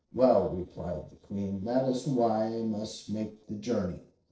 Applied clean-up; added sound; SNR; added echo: neural separator model SepFormer DNS4.